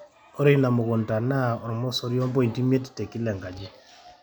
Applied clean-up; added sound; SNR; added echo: none; none; none; none.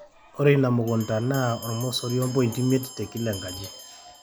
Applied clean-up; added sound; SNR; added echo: none; Bell; 17 dB; none.